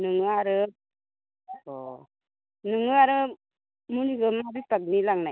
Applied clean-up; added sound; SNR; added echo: none; none; none; none.